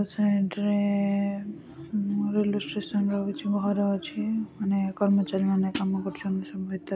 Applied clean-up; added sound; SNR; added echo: none; Hi-hat; 6 dB; none.